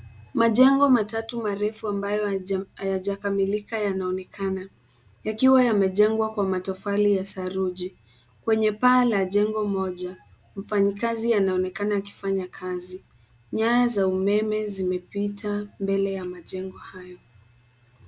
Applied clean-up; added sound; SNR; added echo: none; none; none; none.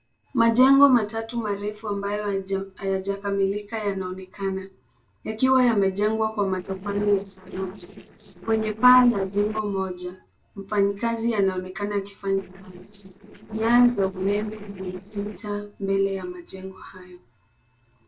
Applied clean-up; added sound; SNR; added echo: neural separator model SepFormer DNS4.